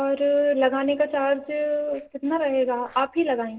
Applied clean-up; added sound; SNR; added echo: neural separator model SepFormer DNS4.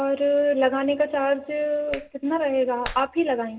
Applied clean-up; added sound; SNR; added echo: none; Clapping; 17 dB; reverberation time 0.2 s.